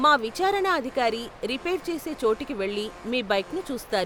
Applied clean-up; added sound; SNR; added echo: none; Alarm + Water; 19 dB; none.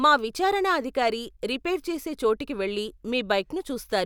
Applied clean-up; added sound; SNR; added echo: none; none; none; none.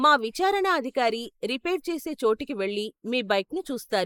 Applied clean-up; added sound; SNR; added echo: neural mask model Resemble Enhance denoiser.